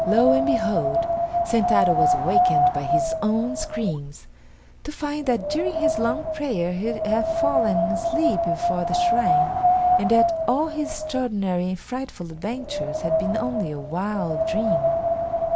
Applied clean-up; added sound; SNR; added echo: none; Wind; -2 dB; none.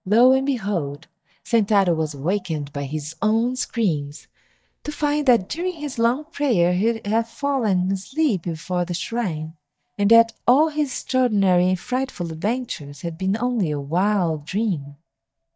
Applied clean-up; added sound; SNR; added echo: neural mask model DeepFilterNet 3.